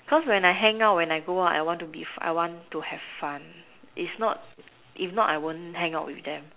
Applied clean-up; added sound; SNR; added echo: none; none; none; none.